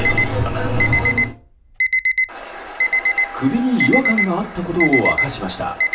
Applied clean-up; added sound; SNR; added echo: none; Alarm; 0 dB; reverberation time 0.3 s.